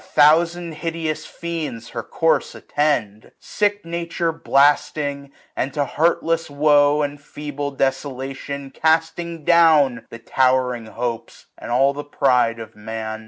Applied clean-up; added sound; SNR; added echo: none; none; none; none.